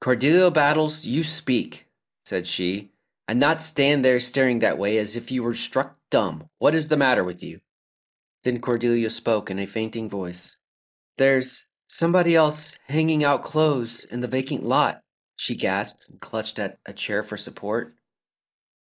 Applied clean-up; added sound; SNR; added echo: neural mask model Resemble Enhance denoiser.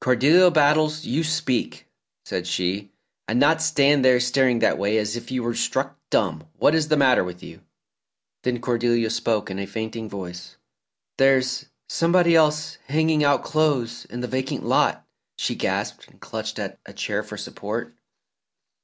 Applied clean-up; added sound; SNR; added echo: none; none; none; none.